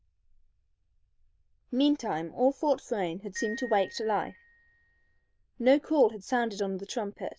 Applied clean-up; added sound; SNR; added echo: neural diffusion model UNIVERSE++.